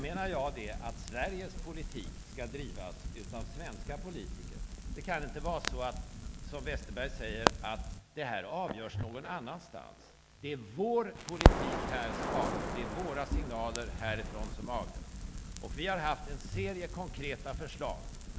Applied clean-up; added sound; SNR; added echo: none; Crackle; -3 dB; none.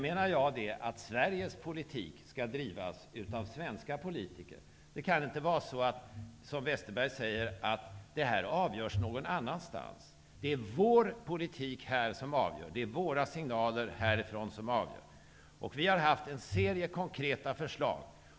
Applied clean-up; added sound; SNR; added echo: none; none; none; none.